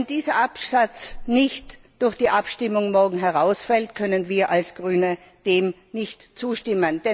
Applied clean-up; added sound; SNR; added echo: none; none; none; none.